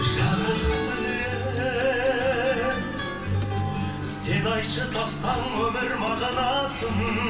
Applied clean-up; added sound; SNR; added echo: none; Acoustic guitar; 13 dB; reverberation time 0.3 s.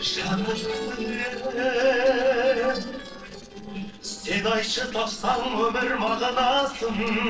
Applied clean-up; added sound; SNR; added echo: neural separator model SepFormer DNS4.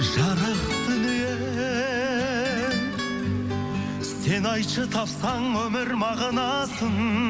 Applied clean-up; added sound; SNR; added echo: none; none; none; none.